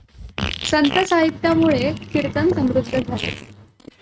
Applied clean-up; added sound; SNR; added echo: neural mask model RNNoise.